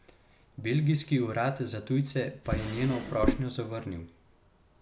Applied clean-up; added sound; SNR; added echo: none; Drawer open or close; 0 dB; none.